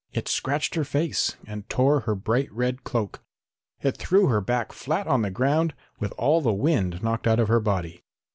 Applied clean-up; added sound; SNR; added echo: none; none; none; none.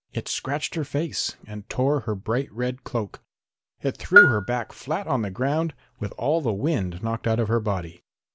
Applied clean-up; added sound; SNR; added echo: none; Bell; -2 dB; none.